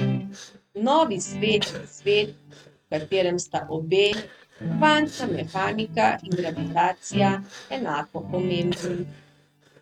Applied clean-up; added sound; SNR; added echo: neural mask model RNNoise.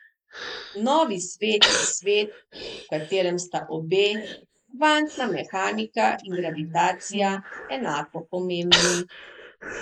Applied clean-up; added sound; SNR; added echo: neural mask model Resemble Enhance denoiser.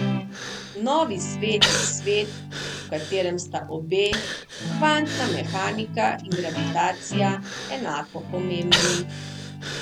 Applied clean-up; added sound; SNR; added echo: none; Guitar + Breathing; 1 dB; none.